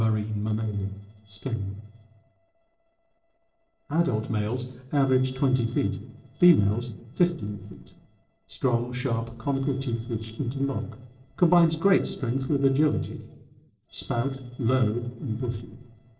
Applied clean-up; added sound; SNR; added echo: neural separator model SepFormer DNS4.